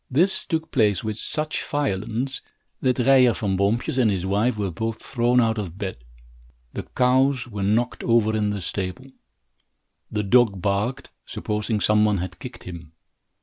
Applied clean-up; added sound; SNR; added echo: none; none; none; none.